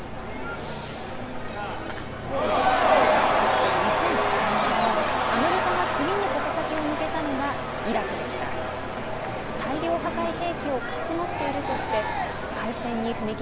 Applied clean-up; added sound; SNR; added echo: none; Crowd / Cheering; -4 dB; none.